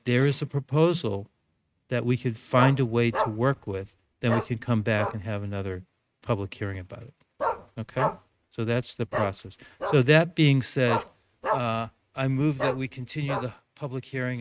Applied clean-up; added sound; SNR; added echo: neural mask model RNNoise.